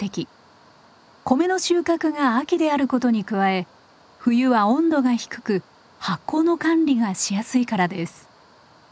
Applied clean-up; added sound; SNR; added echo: none; none; none; none.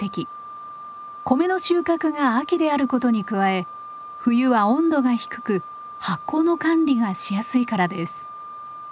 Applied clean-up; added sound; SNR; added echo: none; Wind instrument, woodwind instrument; 15 dB; none.